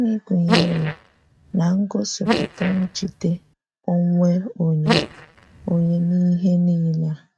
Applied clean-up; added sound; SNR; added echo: neural mask model RNNoise.